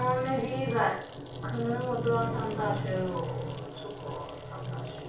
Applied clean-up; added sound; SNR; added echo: none; Sink (filling or washing) / Water tap, faucet / Splash, splatter; 18 dB; reverberation time 0.2 s.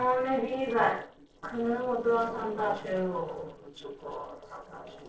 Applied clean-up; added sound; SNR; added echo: neural separator model SepFormer DNS4.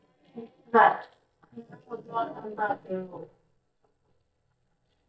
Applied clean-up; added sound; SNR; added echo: neural mask model DeepFilterNet 3.